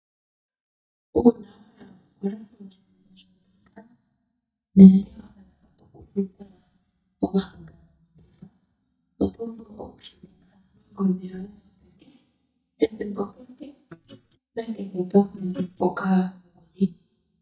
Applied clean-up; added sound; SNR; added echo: neural mask model DeepFilterNet 3.